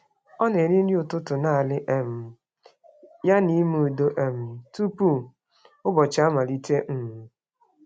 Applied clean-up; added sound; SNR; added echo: none; none; none; none.